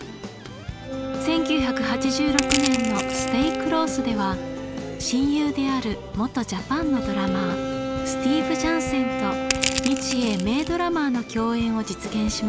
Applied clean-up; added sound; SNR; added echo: none; Crushing + Wind instrument, woodwind instrument; 4 dB; none.